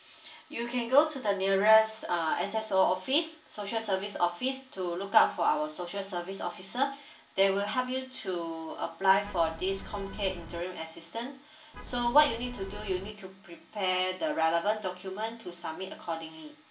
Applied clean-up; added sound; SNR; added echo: none; Vehicle horn, car horn, honking; 12 dB; reverberation time 0.4 s.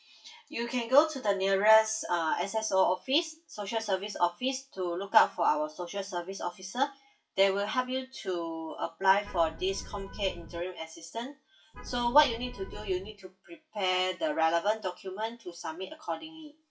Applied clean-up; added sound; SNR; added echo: classical method WPE with log-MMSE.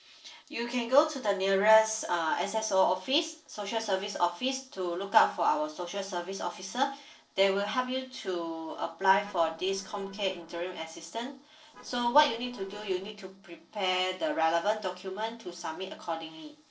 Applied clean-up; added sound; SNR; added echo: neural separator model SepFormer DNS4.